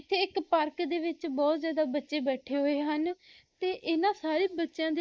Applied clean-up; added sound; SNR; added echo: neural mask model Resemble Enhance denoiser.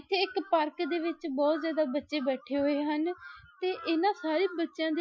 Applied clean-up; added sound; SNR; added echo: classical method Wiener filter.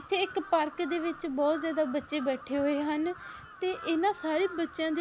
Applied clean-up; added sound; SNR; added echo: none; Crow; 16 dB; none.